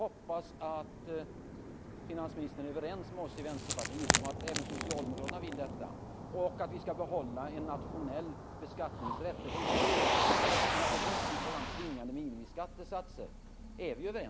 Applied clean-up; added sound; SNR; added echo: none; Motor vehicle (road) + Wood; -4 dB; none.